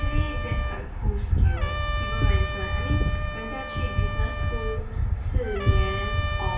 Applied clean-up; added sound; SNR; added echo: none; Trumpet; 10 dB; reverberation time 2.5 s.